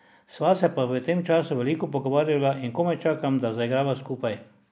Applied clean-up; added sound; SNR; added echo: none; none; none; none.